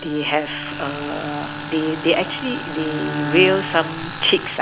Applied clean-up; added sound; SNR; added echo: none; Bowed string instrument + Tools; 7 dB; none.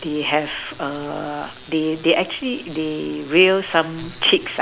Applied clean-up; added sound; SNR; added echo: none; none; none; none.